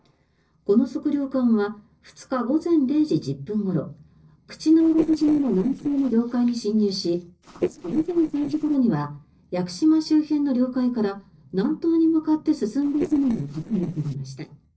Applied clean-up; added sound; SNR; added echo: neural separator model SepFormer DNS4.